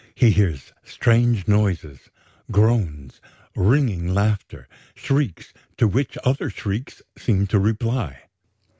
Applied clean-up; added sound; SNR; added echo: none; none; none; none.